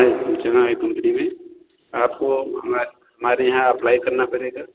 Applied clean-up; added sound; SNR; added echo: none; none; none; none.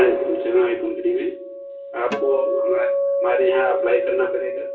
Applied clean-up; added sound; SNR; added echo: none; Acoustic guitar; 2 dB; reverberation time 0.3 s.